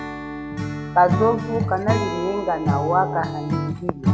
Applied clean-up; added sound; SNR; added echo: none; Acoustic guitar / Strum; 1 dB; none.